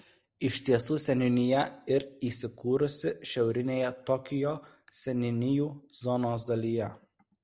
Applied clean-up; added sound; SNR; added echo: none; none; none; none.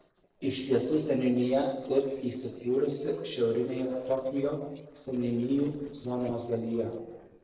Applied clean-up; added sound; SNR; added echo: neural separator model SepFormer DNS4.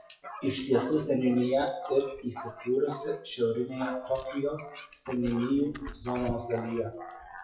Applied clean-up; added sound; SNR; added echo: classical method WPE with log-MMSE.